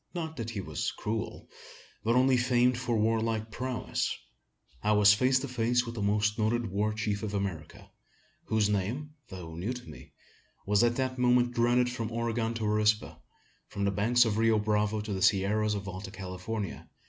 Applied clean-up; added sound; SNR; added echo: none; none; none; none.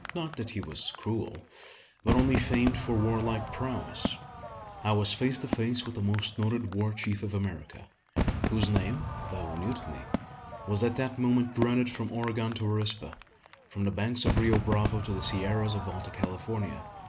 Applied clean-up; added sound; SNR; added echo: none; Crowd / Fireworks; 6 dB; none.